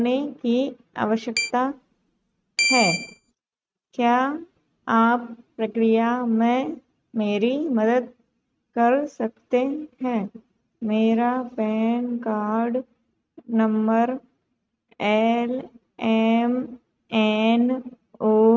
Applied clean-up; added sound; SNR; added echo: neural mask model RNNoise.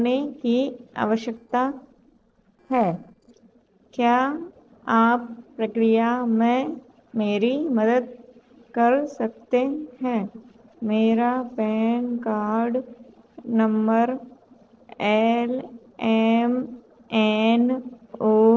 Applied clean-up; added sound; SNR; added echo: neural separator model SepFormer DNS4.